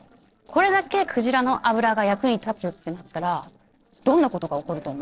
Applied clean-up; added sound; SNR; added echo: neural separator model SepFormer DNS4.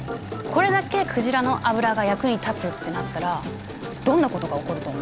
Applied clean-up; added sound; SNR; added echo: none; Engine / Mechanisms; 17 dB; none.